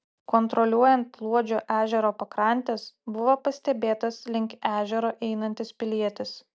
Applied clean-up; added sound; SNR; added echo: none; none; none; none.